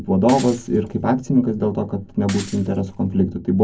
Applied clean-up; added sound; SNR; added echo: none; Shatter / Crushing; 19 dB; reverberation time 0.3 s.